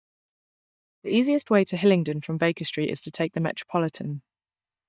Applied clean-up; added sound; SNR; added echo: neural mask model DeepFilterNet 3.